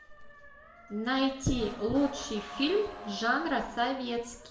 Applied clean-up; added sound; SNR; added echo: none; Motor vehicle (road) / Siren; 15 dB; reverberation time 0.7 s.